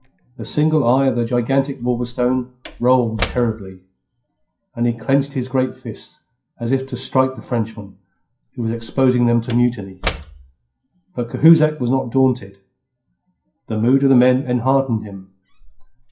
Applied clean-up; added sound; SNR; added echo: classical method WPE with log-MMSE.